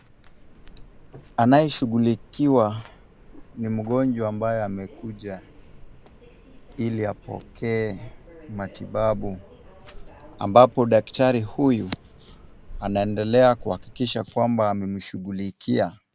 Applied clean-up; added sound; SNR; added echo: none; Subway, metro, underground; 20 dB; none.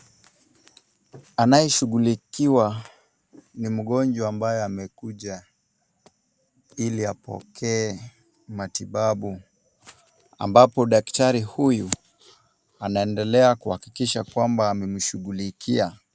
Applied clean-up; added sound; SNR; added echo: none; none; none; none.